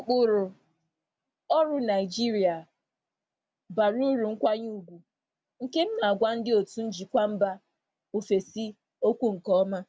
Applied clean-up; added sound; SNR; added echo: none; none; none; none.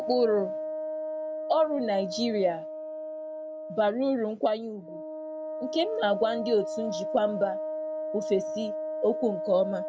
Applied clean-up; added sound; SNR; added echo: none; Wind instrument, woodwind instrument; 5 dB; none.